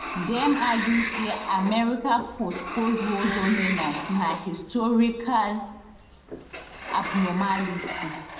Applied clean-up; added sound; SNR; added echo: none; Sliding door; 8 dB; reverberation time 0.7 s.